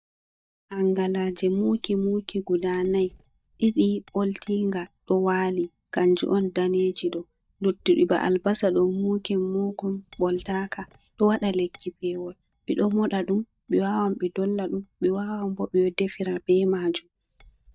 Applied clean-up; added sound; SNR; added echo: neural mask model DeepFilterNet 3.